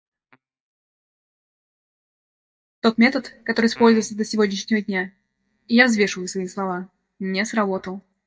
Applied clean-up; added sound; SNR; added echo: neural mask model DeepFilterNet 3.